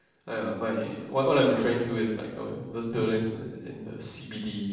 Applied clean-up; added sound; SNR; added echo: neural separator model SepFormer DNS4.